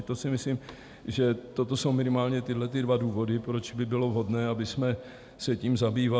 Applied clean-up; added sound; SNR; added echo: none; none; none; none.